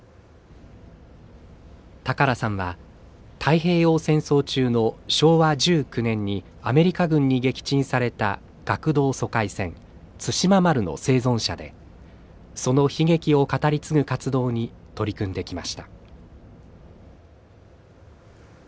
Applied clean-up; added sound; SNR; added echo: none; none; none; none.